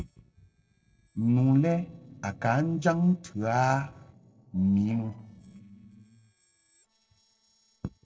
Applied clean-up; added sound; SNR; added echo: neural separator model SepFormer DNS4.